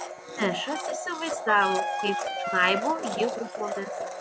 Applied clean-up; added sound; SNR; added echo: none; Wind instrument, woodwind instrument + Domestic sounds, home sounds; 3 dB; none.